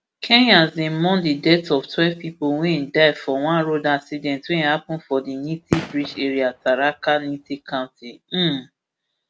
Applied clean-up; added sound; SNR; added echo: none; Gunshot, gunfire; 11 dB; none.